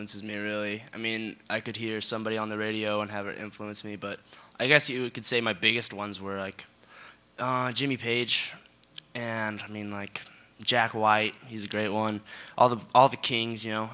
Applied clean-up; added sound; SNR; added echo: none; none; none; none.